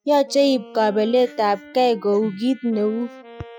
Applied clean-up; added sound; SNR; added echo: classical method Wiener filter.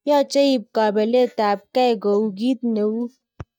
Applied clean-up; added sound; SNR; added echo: neural mask model DeepFilterNet 3.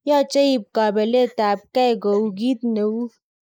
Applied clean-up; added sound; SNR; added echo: neural mask model Resemble Enhance denoiser.